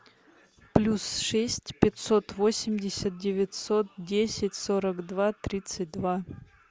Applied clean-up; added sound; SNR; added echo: none; none; none; none.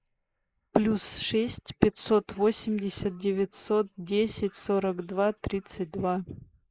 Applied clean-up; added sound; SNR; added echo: neural mask model Resemble Enhance denoiser.